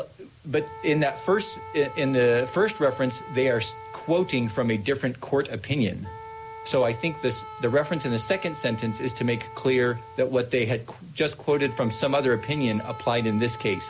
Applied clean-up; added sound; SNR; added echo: none; Wind instrument, woodwind instrument; 15 dB; none.